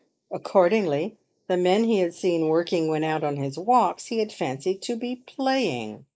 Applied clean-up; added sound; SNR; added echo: neural mask model Resemble Enhance denoiser.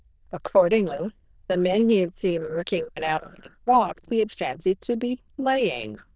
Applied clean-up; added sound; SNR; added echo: neural diffusion model UNIVERSE++.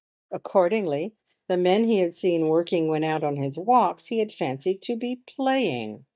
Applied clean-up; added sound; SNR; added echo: neural mask model DeepFilterNet 3.